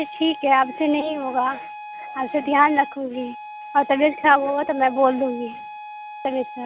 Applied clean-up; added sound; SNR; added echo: none; Harmonica; 14 dB; none.